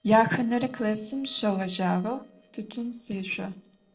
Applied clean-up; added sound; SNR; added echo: neural separator model SepFormer DNS4.